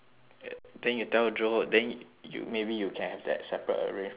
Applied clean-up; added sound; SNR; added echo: none; none; none; none.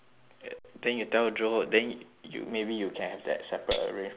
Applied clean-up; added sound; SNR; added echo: none; Tambourine; 6 dB; none.